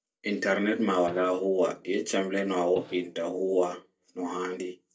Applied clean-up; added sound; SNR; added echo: neural mask model DeepFilterNet 3.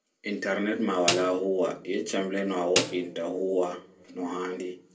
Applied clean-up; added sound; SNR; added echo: none; Snare drum; 6 dB; reverberation time 0.2 s.